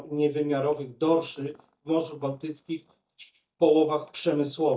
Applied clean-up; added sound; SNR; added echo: neural mask model DeepFilterNet 3.